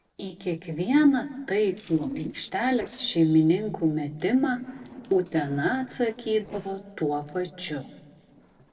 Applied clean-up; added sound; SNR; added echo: neural separator model SepFormer DNS4.